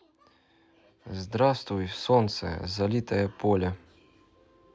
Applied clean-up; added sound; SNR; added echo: none; none; none; none.